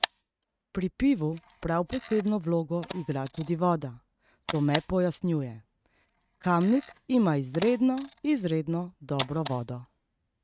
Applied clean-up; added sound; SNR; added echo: neural mask model RNNoise.